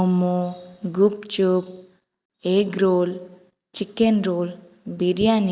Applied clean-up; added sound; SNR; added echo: none; none; none; none.